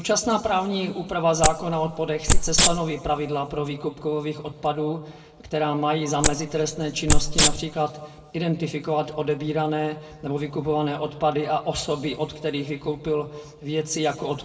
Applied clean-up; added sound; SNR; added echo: none; Wild animals; -5 dB; reverberation time 1.2 s.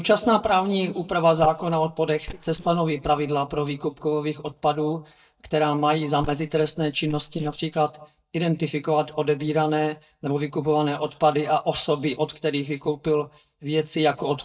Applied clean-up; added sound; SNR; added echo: neural mask model DeepFilterNet 3.